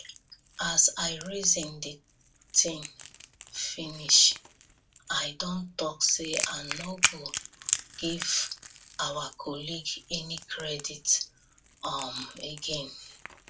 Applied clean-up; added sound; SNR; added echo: none; Crackle; 8 dB; reverberation time 0.1 s.